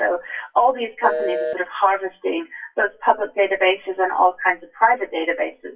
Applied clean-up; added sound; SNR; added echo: classical method WPE with log-MMSE.